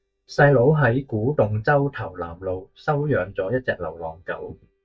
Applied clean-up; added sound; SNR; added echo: neural mask model DeepFilterNet 3.